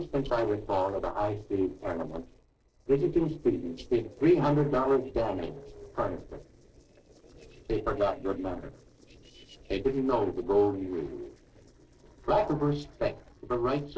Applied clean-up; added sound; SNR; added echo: neural separator model SepFormer DNS4.